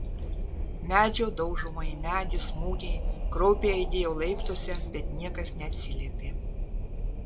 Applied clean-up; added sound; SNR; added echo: none; Wind; -1 dB; none.